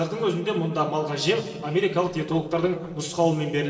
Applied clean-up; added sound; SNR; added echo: neural separator model SepFormer DNS4.